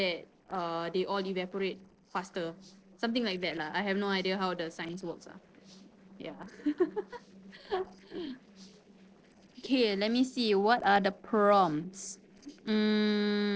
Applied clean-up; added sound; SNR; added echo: neural separator model SepFormer DNS4.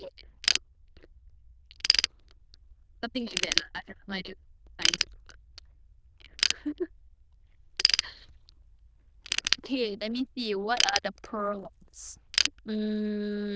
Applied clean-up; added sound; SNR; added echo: neural diffusion model UNIVERSE++.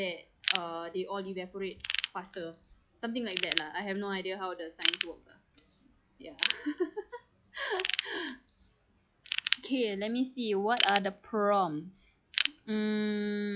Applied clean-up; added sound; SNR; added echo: classical method log-MMSE.